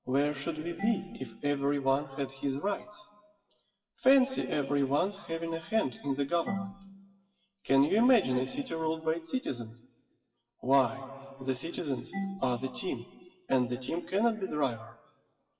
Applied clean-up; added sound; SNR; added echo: classical method WPE with log-MMSE.